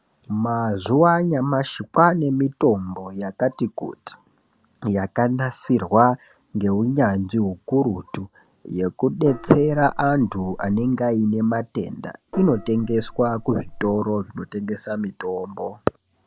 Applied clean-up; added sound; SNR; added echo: none; Gong; 15 dB; none.